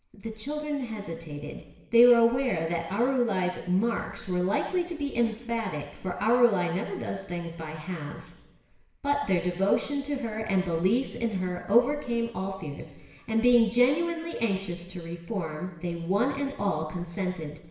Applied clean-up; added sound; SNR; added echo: none; none; none; reverberation time 1.0 s.